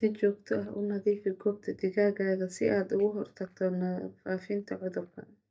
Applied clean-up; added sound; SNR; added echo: neural mask model DeepFilterNet 3.